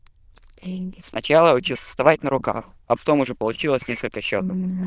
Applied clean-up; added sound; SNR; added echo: neural diffusion model UNIVERSE++.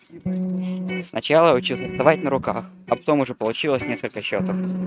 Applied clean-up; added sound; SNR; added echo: neural mask model RNNoise.